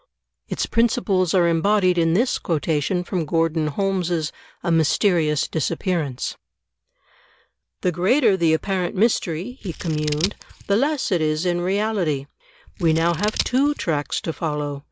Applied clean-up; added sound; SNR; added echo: none; Scissors; 10 dB; none.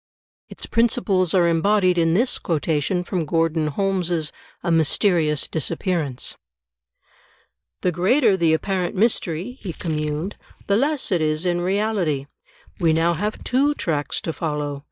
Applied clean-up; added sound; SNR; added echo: neural mask model DeepFilterNet 3.